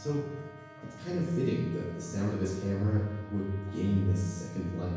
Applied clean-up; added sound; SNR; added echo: none; Trumpet; 20 dB; reverberation time 1.0 s.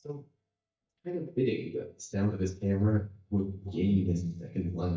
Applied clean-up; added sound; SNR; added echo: neural mask model DeepFilterNet 3.